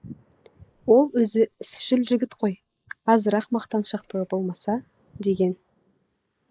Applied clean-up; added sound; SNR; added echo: neural mask model Resemble Enhance denoiser.